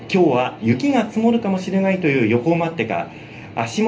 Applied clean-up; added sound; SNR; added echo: none; none; none; reverberation time 0.3 s.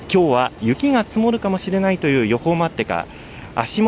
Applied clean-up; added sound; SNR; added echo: none; none; none; none.